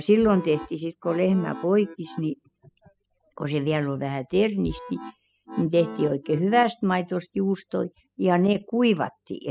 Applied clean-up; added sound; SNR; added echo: classical method spectral subtraction.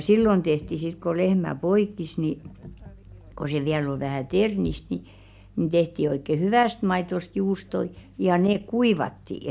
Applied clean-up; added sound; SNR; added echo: none; none; none; none.